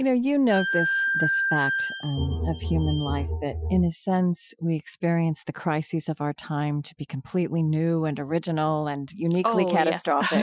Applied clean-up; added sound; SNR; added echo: classical method Wiener filter.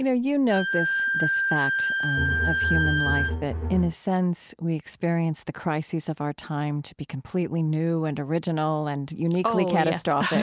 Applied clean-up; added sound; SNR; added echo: none; Bowed string instrument + Bowed string instrument; -1 dB; none.